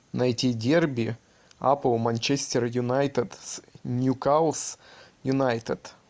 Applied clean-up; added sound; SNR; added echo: none; none; none; none.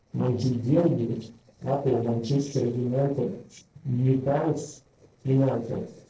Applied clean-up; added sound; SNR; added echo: neural separator model SepFormer DNS4.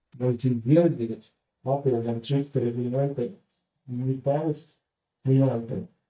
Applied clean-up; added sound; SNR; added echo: neural mask model DeepFilterNet 3.